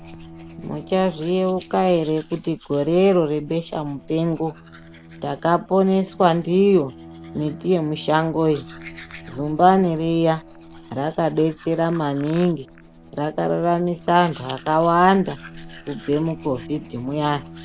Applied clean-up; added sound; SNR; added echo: none; Domestic sounds, home sounds + Bowed string instrument; 20 dB; none.